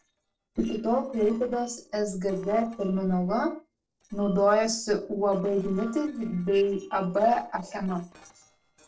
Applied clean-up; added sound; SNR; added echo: neural separator model SepFormer DNS4.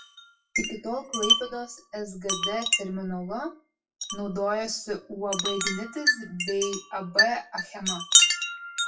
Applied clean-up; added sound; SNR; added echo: classical method WPE with log-MMSE.